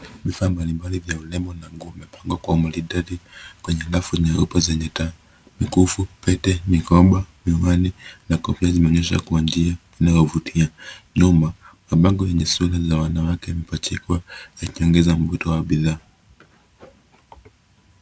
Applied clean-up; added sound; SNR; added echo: none; none; none; none.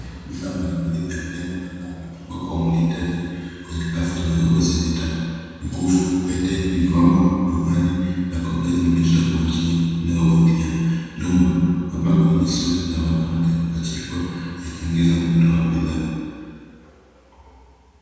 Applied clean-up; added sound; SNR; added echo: none; none; none; reverberation time 2.1 s.